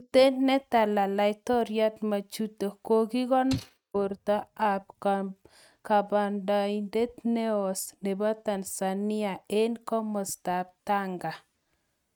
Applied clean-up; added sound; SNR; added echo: neural mask model RNNoise.